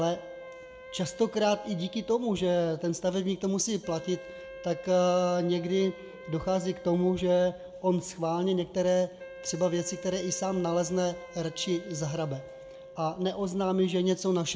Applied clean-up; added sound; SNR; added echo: none; Wind instrument, woodwind instrument; 17 dB; reverberation time 0.3 s.